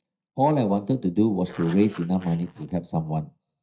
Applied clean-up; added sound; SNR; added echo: neural mask model DeepFilterNet 3.